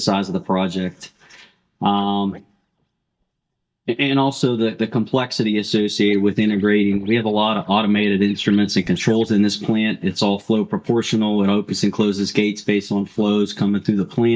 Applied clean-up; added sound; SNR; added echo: neural mask model DeepFilterNet 3.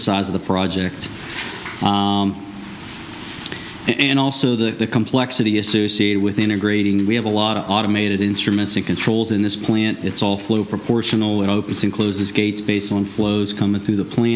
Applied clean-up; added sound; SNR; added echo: none; none; none; none.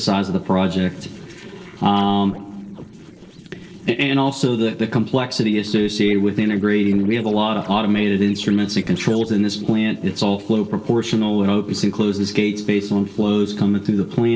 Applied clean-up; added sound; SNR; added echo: neural separator model SepFormer DNS4.